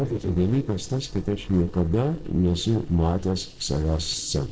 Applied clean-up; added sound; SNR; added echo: neural separator model SepFormer DNS4.